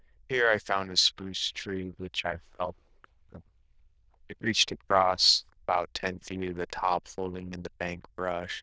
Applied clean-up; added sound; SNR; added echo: neural diffusion model UNIVERSE++.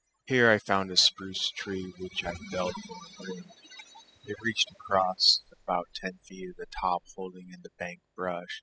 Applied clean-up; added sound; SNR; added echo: classical method spectral subtraction.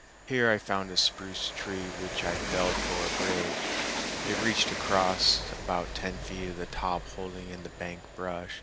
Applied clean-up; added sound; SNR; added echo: none; Train; 4 dB; none.